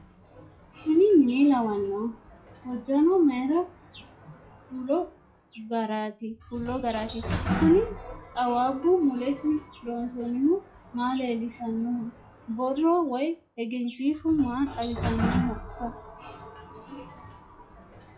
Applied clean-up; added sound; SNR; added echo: classical method WPE with log-MMSE.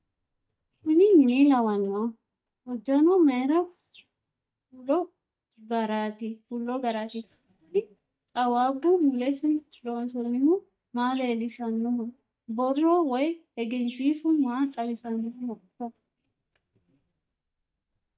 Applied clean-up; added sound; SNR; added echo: neural mask model DeepFilterNet 3.